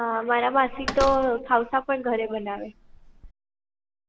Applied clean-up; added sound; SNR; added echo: none; Slam; 11 dB; none.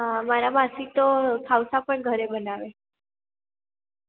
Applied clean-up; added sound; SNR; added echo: none; none; none; none.